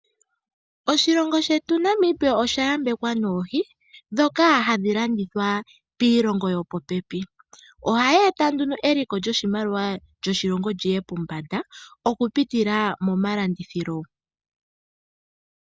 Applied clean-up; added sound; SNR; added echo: none; none; none; none.